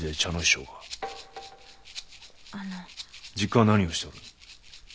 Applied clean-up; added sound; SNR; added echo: none; Rattle (instrument); 18 dB; none.